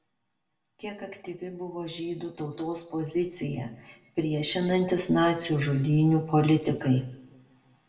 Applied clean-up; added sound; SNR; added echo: none; none; none; reverberation time 0.6 s.